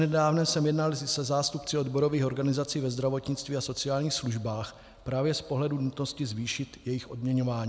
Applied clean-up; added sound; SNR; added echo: none; none; none; none.